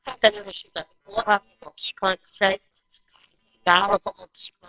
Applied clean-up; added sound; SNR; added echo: neural separator model SepFormer WHAMR!.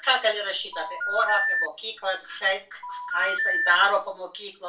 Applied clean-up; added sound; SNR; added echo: none; Telephone; 3 dB; reverberation time 0.3 s.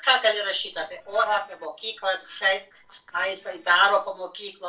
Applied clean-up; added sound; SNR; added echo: neural separator model SepFormer DNS4.